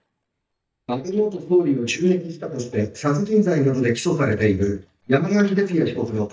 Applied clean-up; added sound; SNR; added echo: neural mask model DeepFilterNet 3.